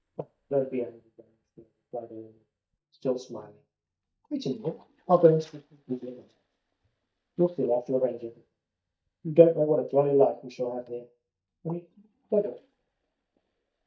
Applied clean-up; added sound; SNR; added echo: neural mask model DeepFilterNet 3.